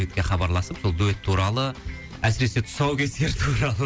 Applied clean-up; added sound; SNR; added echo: none; none; none; none.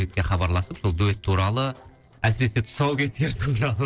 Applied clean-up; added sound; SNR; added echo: neural separator model SepFormer DNS4.